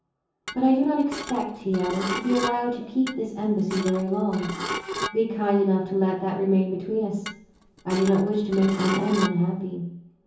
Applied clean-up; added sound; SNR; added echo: none; Dishes, pots, and pans / Glass; 10 dB; reverberation time 0.7 s.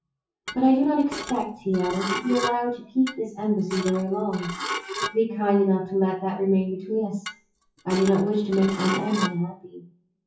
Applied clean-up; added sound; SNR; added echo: classical method WPE with log-MMSE.